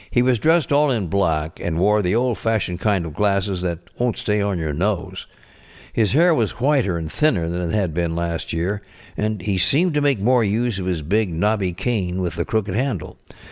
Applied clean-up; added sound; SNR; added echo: none; none; none; none.